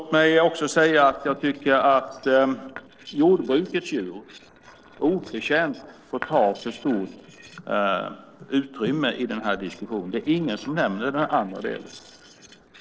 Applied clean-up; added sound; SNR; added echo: neural separator model SepFormer DNS4.